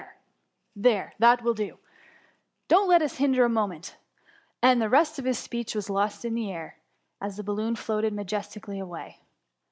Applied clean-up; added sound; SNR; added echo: none; none; none; none.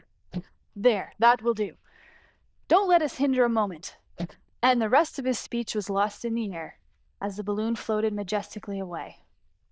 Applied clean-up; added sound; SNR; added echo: neural diffusion model UNIVERSE++.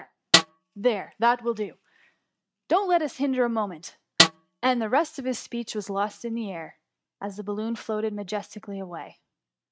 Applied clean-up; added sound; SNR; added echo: neural mask model RNNoise.